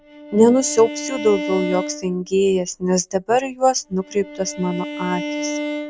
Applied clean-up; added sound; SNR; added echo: none; Bowed string instrument; 9 dB; none.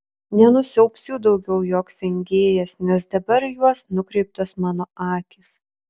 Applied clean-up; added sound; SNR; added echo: none; none; none; none.